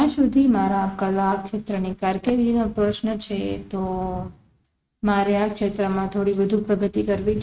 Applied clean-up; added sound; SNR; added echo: neural mask model RNNoise.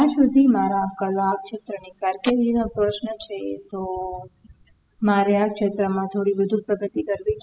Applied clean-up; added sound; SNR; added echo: classical method spectral subtraction.